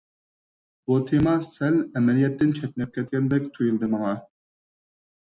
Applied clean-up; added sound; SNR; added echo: none; none; none; none.